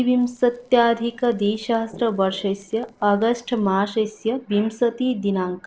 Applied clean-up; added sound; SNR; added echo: neural separator model SepFormer DNS4.